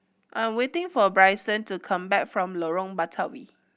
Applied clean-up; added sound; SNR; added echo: none; none; none; none.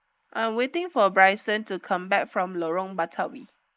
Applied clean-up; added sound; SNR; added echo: neural mask model Resemble Enhance denoiser.